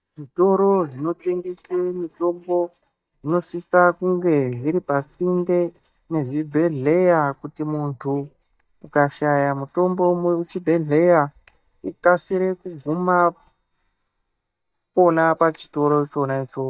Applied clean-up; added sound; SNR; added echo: neural mask model DeepFilterNet 3.